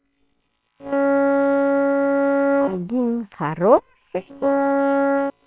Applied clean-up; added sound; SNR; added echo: neural separator model SepFormer WHAMR!.